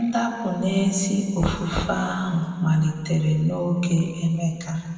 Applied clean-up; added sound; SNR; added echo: none; Knock; 12 dB; reverberation time 2.1 s.